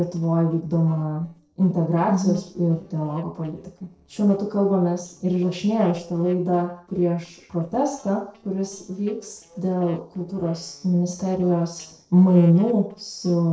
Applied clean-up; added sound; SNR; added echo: neural separator model SepFormer DNS4.